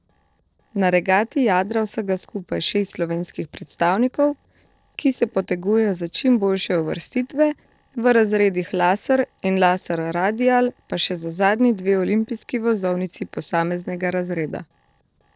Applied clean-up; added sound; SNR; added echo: neural separator model SepFormer DNS4.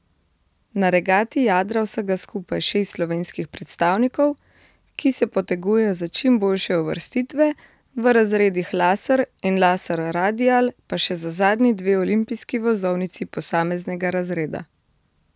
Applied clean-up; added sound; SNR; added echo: none; none; none; none.